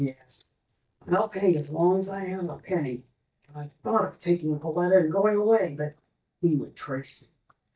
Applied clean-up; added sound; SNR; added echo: neural mask model DeepFilterNet 3.